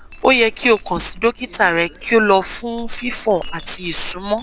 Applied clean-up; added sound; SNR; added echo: none; Chink, clink; 14 dB; none.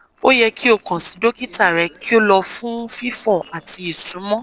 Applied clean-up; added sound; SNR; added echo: neural separator model SepFormer DNS4.